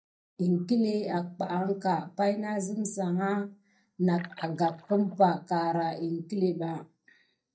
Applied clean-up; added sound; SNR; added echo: neural mask model DeepFilterNet 3.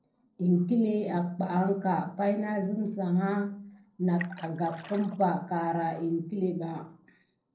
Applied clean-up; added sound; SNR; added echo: neural separator model SepFormer DNS4.